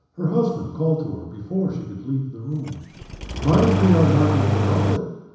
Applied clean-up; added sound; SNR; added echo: none; Engine starting; 0 dB; reverberation time 1.0 s.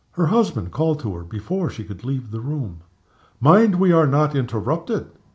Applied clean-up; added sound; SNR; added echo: none; none; none; none.